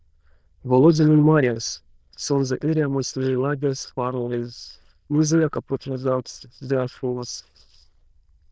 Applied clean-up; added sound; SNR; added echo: neural diffusion model UNIVERSE++.